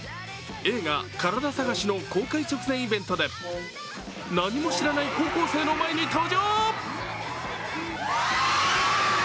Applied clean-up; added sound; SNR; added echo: none; Brass instrument; 14 dB; none.